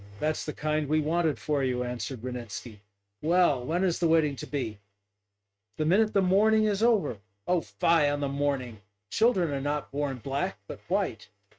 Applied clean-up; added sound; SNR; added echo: neural mask model RNNoise.